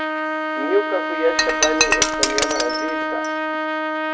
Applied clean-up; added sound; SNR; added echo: none; Shatter + Trumpet; -4 dB; none.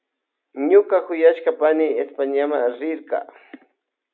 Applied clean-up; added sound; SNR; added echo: none; none; none; none.